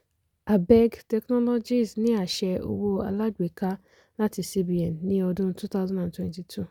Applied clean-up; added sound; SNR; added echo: none; none; none; none.